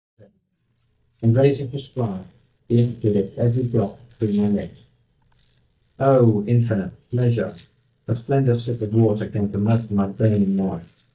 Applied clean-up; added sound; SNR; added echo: neural mask model DeepFilterNet 3.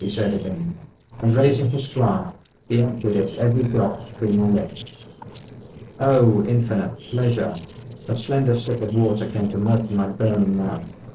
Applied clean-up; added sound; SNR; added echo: neural separator model SepFormer DNS4.